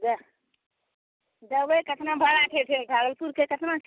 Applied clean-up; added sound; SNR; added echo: none; none; none; none.